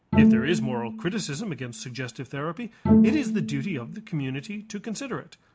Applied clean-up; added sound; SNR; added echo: none; Bowed string instrument; -5 dB; none.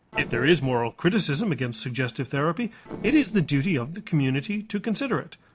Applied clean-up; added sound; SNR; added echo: neural separator model SepFormer DNS4.